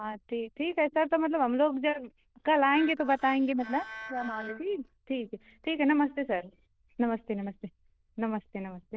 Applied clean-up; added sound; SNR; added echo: neural diffusion model UNIVERSE++.